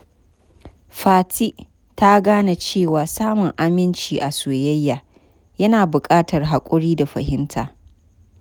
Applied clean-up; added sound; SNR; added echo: none; none; none; none.